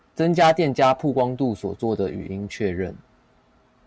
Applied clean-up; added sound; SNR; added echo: none; none; none; none.